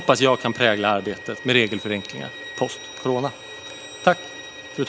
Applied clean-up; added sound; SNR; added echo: none; Bowed string instrument; 14 dB; none.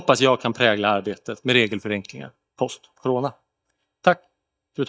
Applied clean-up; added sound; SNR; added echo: neural mask model DeepFilterNet 3.